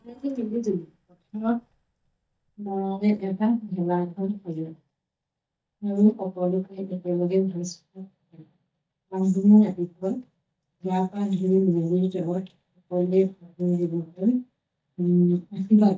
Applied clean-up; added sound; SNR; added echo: neural mask model DeepFilterNet 3.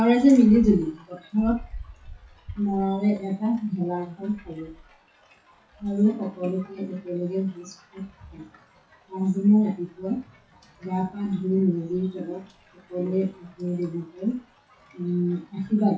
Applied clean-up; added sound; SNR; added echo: classical method WPE with log-MMSE.